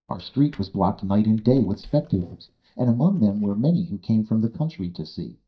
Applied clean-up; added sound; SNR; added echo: neural mask model DeepFilterNet 3.